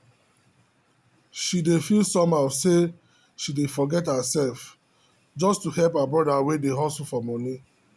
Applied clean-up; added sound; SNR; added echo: none; none; none; none.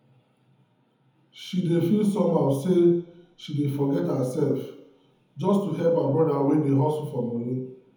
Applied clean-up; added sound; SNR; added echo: none; none; none; reverberation time 1.0 s.